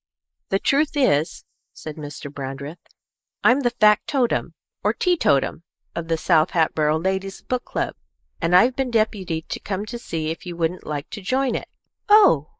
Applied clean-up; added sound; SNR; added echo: neural mask model Resemble Enhance denoiser.